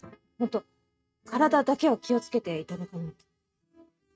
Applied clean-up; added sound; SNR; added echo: neural mask model RNNoise.